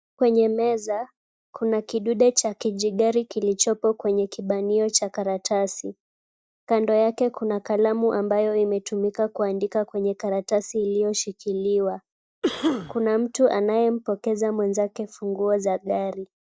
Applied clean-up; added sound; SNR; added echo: neural mask model DeepFilterNet 3.